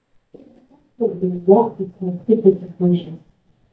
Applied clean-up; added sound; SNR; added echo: neural mask model DeepFilterNet 3.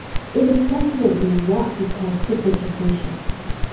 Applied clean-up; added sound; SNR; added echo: none; Crackle; 5 dB; reverberation time 0.9 s.